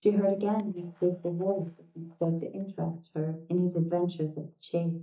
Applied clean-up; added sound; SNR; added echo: neural mask model DeepFilterNet 3.